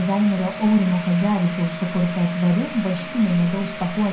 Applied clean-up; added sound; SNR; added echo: none; Domestic sounds, home sounds; 12 dB; reverberation time 0.5 s.